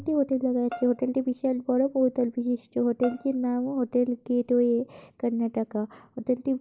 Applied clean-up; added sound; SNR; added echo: none; Bowed string instrument; 20 dB; none.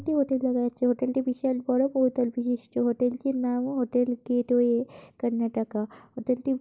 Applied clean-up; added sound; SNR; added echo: none; none; none; none.